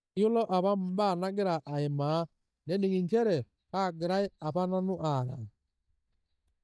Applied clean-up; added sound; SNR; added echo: neural mask model DeepFilterNet 3.